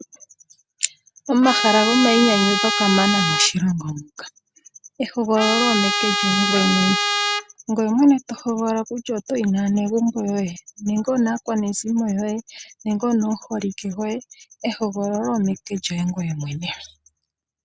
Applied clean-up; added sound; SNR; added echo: none; Trumpet; 0 dB; none.